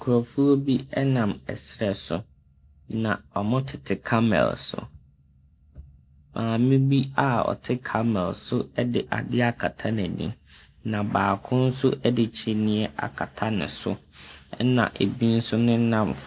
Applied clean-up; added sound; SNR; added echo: none; none; none; none.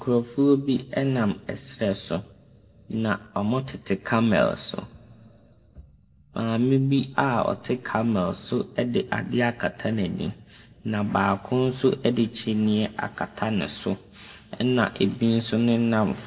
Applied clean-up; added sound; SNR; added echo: none; none; none; reverberation time 1.0 s.